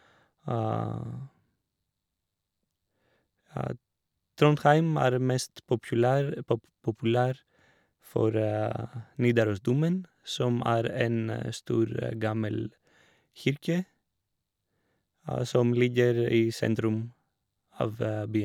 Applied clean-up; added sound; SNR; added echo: none; none; none; none.